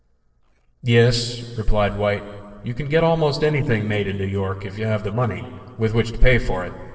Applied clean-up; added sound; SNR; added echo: neural separator model SepFormer DNS4.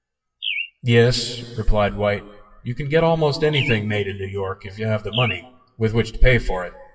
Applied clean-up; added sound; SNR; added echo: classical method WPE with log-MMSE.